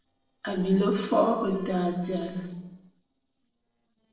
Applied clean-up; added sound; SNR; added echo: neural separator model SepFormer DNS4.